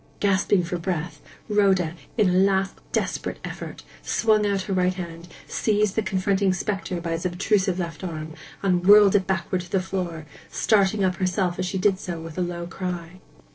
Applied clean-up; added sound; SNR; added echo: neural separator model SepFormer DNS4.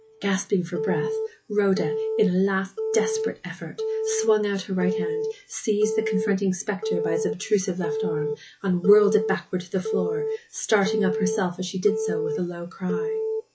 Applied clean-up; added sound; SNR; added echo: classical method log-MMSE.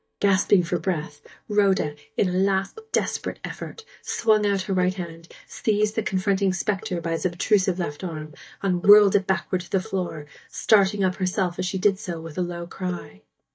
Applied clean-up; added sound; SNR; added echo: neural mask model DeepFilterNet 3.